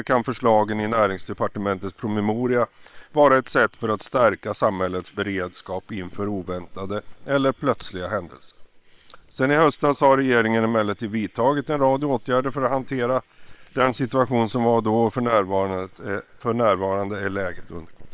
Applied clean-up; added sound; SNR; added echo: neural separator model SepFormer WHAM!.